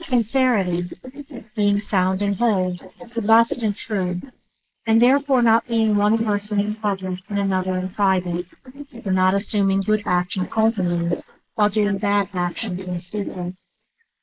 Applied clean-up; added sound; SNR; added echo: neural mask model Resemble Enhance denoiser.